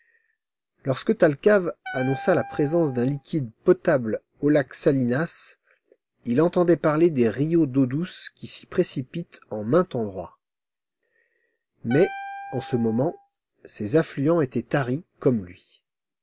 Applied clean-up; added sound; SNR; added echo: none; Wind instrument, woodwind instrument; 14 dB; none.